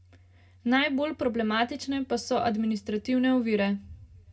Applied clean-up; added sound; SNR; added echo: none; none; none; reverberation time 0.2 s.